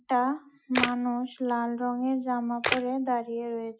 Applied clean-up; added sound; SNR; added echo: classical method Wiener filter.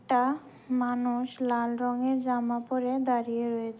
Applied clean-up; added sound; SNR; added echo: none; none; none; none.